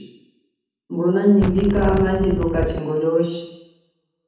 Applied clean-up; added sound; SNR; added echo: none; Wind; 3 dB; reverberation time 0.8 s.